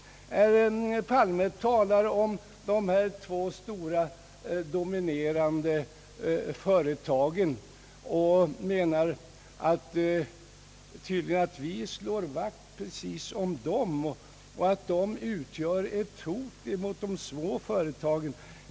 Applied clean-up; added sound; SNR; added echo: none; none; none; none.